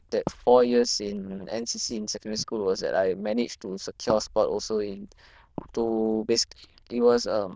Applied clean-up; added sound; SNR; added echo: neural diffusion model UNIVERSE++.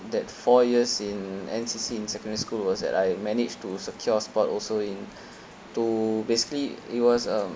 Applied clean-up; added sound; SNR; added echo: none; none; none; none.